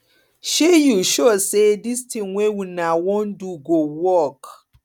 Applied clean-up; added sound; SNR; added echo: none; none; none; none.